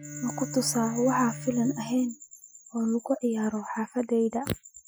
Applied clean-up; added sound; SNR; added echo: classical method Wiener filter.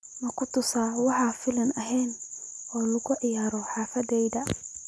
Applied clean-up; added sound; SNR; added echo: none; none; none; none.